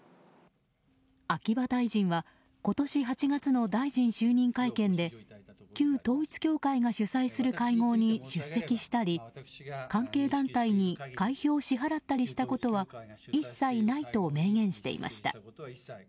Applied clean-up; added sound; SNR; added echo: none; none; none; none.